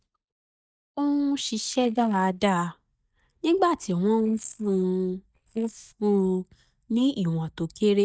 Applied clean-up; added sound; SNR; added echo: neural mask model DeepFilterNet 3.